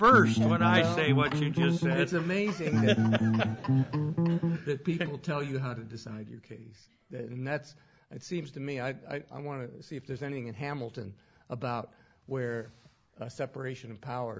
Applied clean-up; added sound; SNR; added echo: none; Bass guitar; -5 dB; none.